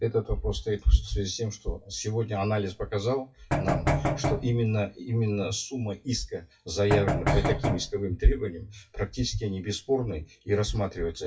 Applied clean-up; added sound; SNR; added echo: classical method WPE with log-MMSE.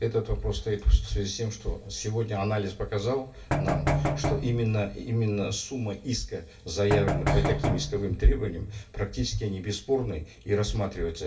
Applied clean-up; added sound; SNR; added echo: none; Knock; 0 dB; reverberation time 0.2 s.